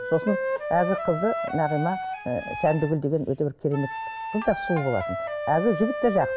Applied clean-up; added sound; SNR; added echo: none; Wind instrument, woodwind instrument; 6 dB; none.